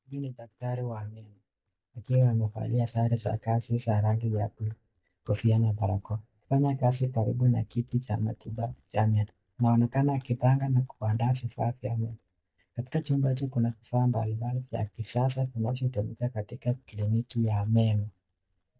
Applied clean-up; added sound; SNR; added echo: neural mask model DeepFilterNet 3.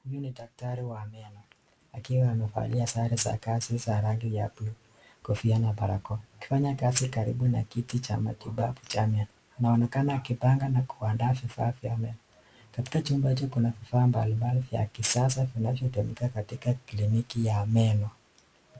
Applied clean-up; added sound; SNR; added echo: none; none; none; none.